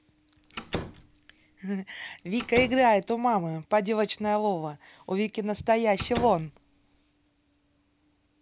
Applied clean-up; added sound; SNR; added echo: none; Slam; 11 dB; none.